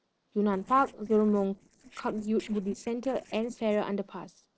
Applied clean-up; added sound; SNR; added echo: neural separator model SepFormer DNS4.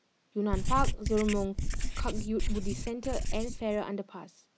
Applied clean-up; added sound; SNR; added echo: none; Writing; -2 dB; none.